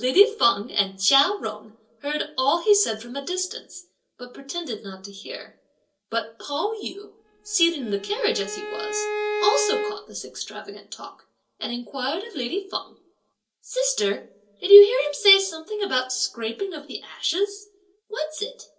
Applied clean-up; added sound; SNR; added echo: none; Bowed string instrument; 5 dB; reverberation time 0.3 s.